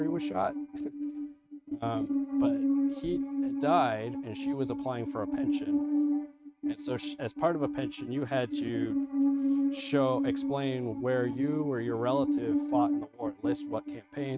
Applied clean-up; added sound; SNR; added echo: neural mask model RNNoise.